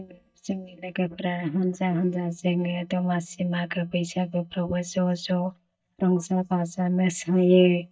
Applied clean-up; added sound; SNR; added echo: neural mask model DeepFilterNet 3.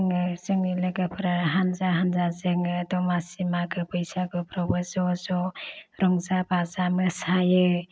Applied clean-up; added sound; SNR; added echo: none; none; none; none.